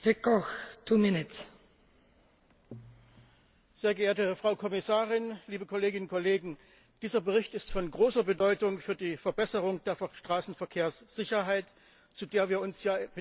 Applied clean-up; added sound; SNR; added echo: none; none; none; none.